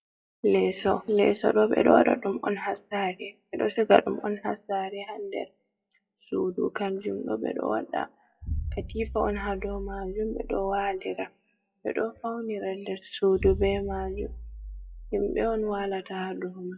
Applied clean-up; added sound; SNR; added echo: classical method WPE with log-MMSE.